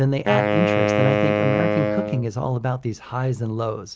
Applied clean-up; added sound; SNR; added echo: none; Wind instrument, woodwind instrument; -1 dB; none.